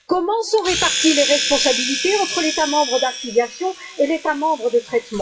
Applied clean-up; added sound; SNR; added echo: classical method WPE with log-MMSE.